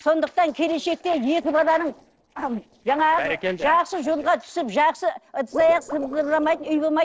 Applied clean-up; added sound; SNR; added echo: neural separator model SepFormer DNS4.